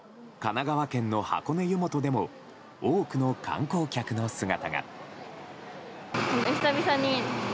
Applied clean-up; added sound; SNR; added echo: none; none; none; none.